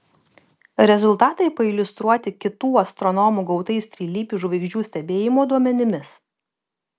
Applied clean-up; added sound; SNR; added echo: none; none; none; none.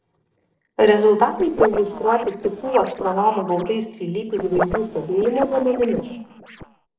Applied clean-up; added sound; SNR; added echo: neural separator model SepFormer DNS4.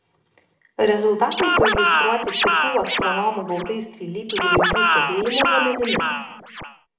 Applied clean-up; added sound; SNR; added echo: none; Scratching (performance technique); -3 dB; reverberation time 0.9 s.